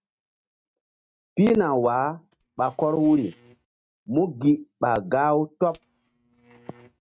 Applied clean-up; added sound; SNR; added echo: neural mask model RNNoise.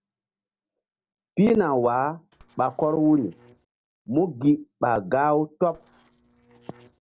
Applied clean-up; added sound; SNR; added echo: neural separator model SepFormer DNS4.